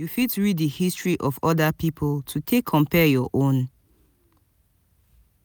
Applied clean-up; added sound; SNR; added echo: none; none; none; none.